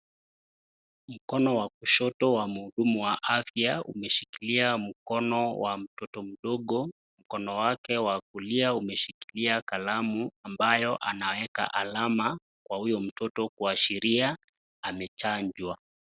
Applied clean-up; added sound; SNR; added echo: none; none; none; none.